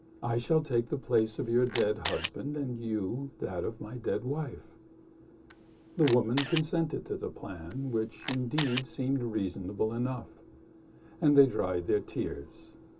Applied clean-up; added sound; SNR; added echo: none; Camera; 7 dB; reverberation time 0.2 s.